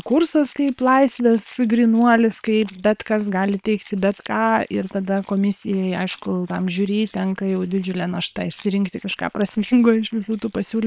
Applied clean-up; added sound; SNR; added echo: neural separator model SepFormer WHAM!.